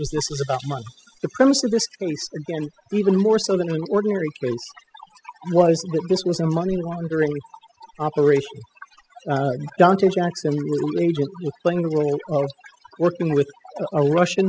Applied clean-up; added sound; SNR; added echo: classical method spectral subtraction.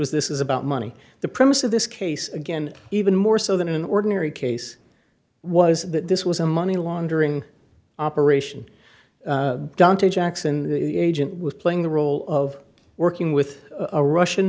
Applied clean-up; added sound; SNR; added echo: none; none; none; none.